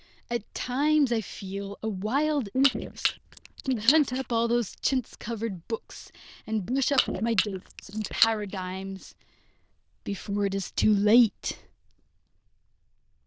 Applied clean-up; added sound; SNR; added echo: neural diffusion model UNIVERSE++.